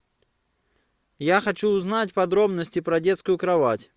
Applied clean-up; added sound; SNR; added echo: none; none; none; none.